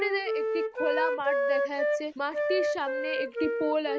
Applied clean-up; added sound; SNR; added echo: none; Wind instrument, woodwind instrument; -3 dB; none.